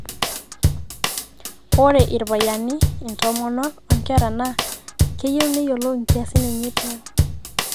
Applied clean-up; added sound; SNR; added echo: none; Drum kit; -1 dB; none.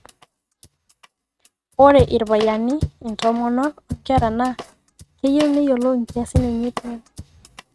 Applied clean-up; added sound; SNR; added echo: neural mask model RNNoise.